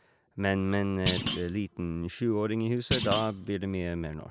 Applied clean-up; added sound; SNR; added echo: none; Thump, thud; 5 dB; none.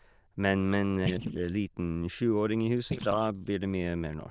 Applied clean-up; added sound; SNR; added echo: neural diffusion model UNIVERSE++.